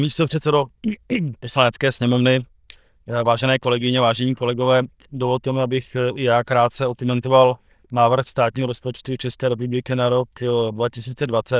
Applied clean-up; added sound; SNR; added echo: neural diffusion model UNIVERSE++.